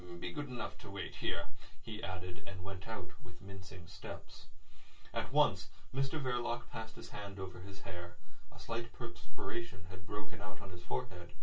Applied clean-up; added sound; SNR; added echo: none; none; none; reverberation time 0.1 s.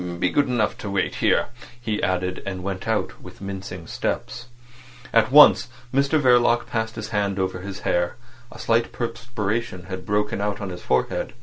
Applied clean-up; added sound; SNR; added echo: none; none; none; none.